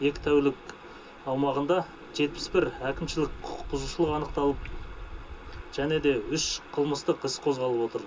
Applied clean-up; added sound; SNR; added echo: none; Wind; 14 dB; reverberation time 0.2 s.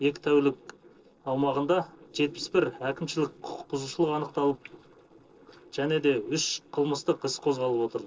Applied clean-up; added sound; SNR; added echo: neural separator model SepFormer DNS4.